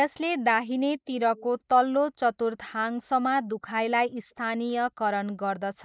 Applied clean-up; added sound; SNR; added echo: neural mask model Resemble Enhance denoiser.